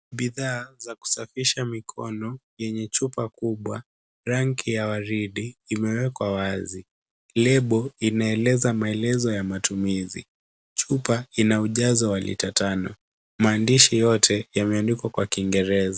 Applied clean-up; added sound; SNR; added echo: none; none; none; none.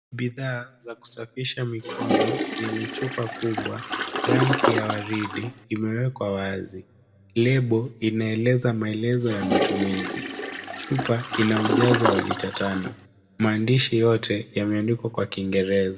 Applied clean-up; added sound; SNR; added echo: none; Toilet flush; 1 dB; reverberation time 0.8 s.